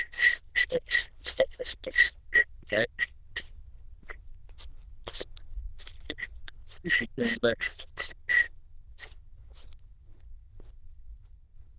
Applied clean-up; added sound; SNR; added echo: neural diffusion model UNIVERSE++.